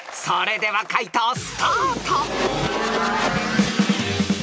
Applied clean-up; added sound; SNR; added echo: none; none; none; none.